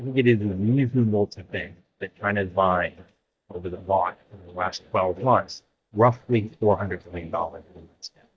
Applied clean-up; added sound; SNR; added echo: neural mask model DeepFilterNet 3.